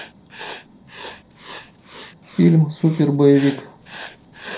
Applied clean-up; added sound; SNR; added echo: none; Writing; 18 dB; reverberation time 0.3 s.